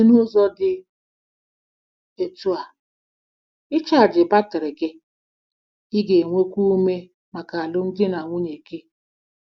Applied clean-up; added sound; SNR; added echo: none; none; none; none.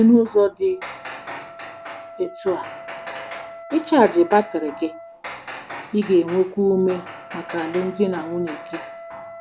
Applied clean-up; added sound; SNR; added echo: none; Hammer + Wind instrument, woodwind instrument; 14 dB; none.